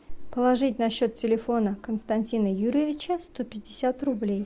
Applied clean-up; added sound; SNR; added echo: none; none; none; none.